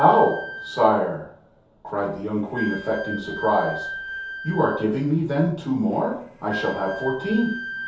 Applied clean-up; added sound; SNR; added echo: none; Wind instrument, woodwind instrument; 12 dB; reverberation time 0.6 s.